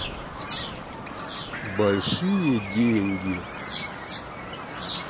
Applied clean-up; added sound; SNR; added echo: none; Bird vocalization, bird call, bird song; 6 dB; none.